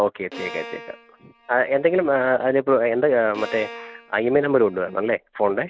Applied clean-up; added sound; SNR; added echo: none; Bowed string instrument; 18 dB; none.